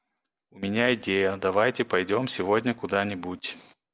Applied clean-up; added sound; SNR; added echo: none; none; none; none.